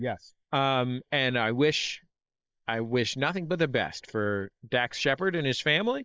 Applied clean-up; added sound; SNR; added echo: neural mask model Resemble Enhance denoiser.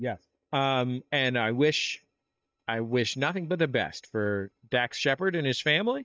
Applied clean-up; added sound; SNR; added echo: neural mask model DeepFilterNet 3.